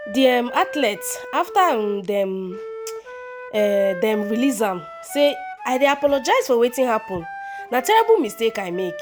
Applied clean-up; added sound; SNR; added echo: none; Wind instrument, woodwind instrument; 14 dB; none.